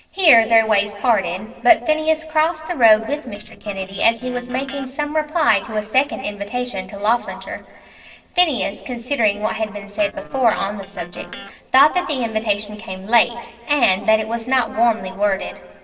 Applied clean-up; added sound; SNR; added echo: neural separator model SepFormer DNS4.